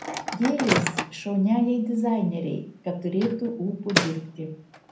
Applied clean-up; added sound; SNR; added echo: none; Microwave oven; 6 dB; reverberation time 0.6 s.